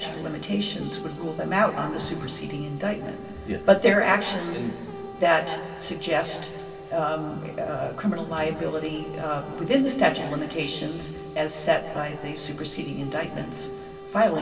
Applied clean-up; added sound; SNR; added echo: none; Brass instrument; 14 dB; reverberation time 2.3 s.